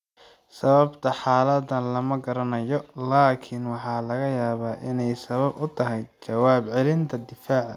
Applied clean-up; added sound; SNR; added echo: none; none; none; none.